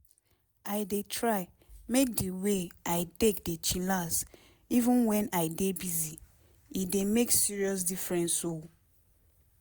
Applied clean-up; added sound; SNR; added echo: none; none; none; none.